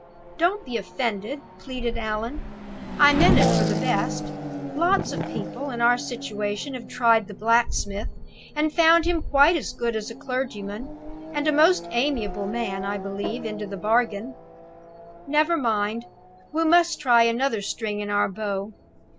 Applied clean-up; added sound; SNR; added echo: none; Race car, auto racing / Accelerating, revving, vroom; 6 dB; none.